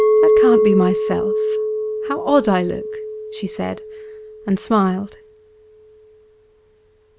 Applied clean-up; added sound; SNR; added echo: none; Chink, clink; -2 dB; none.